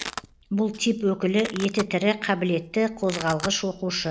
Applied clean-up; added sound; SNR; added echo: none; Domestic sounds, home sounds; 14 dB; none.